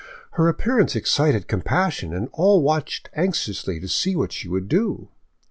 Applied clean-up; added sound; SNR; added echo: none; none; none; none.